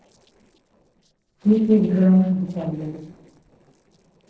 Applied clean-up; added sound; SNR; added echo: neural separator model SepFormer DNS4.